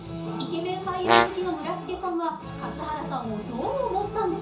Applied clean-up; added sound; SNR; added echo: none; Brass instrument; -4 dB; reverberation time 0.7 s.